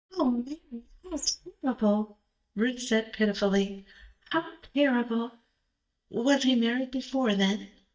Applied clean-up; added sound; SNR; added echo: neural mask model DeepFilterNet 3.